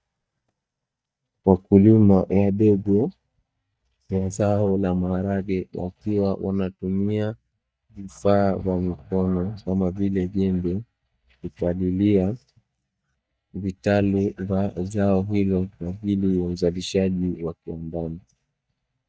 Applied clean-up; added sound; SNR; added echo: neural mask model DeepFilterNet 3.